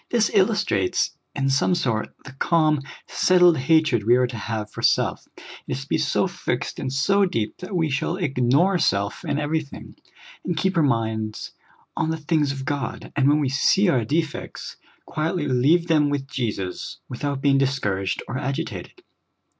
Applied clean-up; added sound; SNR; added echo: none; none; none; none.